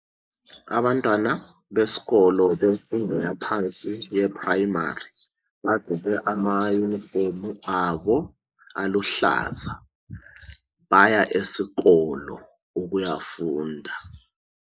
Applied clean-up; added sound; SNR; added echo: neural mask model Resemble Enhance denoiser.